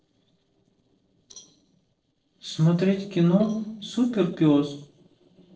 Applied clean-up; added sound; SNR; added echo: neural separator model SepFormer DNS4.